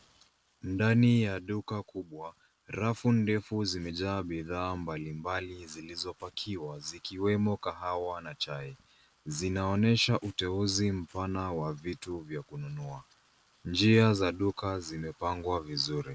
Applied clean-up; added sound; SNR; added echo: none; none; none; none.